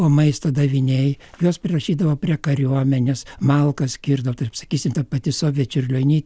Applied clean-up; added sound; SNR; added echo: none; none; none; none.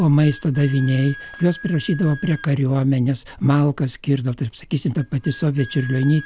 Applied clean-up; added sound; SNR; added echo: none; Wind instrument, woodwind instrument; 20 dB; none.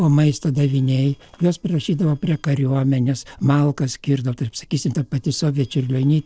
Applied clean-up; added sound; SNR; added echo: neural separator model SepFormer DNS4.